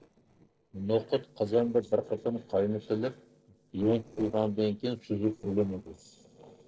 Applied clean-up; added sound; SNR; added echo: neural separator model SepFormer DNS4.